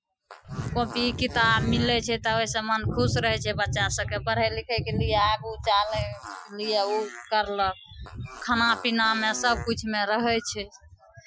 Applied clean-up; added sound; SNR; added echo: classical method Wiener filter.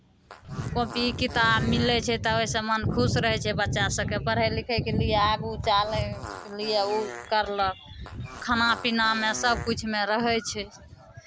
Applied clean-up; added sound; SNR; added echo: none; Fart; 15 dB; none.